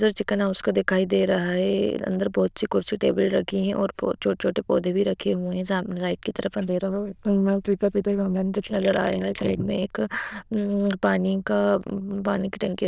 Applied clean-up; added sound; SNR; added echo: neural diffusion model UNIVERSE++.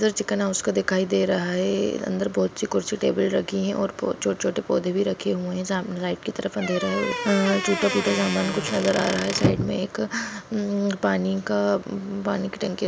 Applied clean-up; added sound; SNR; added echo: none; Squeak / Wood; 4 dB; none.